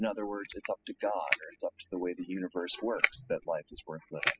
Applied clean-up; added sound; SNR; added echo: classical method spectral subtraction.